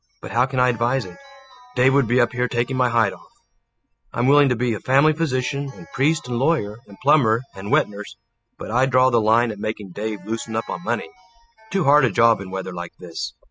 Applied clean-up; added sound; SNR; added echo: classical method spectral subtraction.